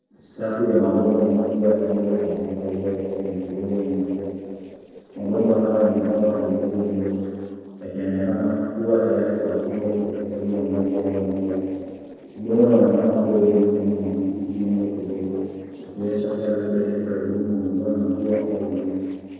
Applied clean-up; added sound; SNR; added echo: neural separator model SepFormer DNS4.